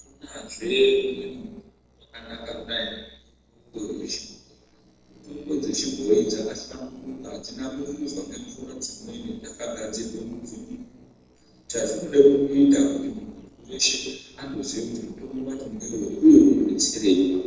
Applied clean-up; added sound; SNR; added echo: neural separator model SepFormer DNS4.